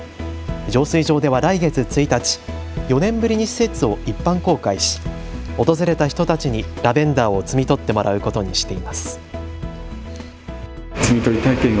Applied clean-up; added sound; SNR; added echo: none; none; none; none.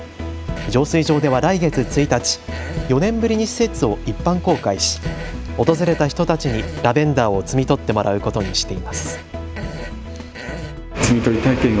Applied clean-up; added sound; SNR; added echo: none; Fart; 17 dB; none.